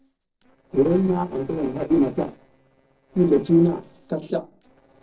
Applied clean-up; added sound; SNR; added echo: neural separator model SepFormer DNS4.